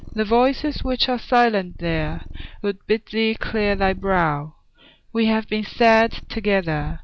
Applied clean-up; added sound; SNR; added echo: none; Purr; 12 dB; none.